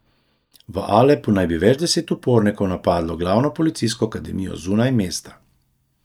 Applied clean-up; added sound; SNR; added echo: neural mask model DeepFilterNet 3.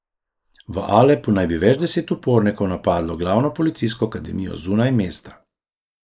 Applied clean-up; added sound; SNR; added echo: neural mask model Resemble Enhance denoiser.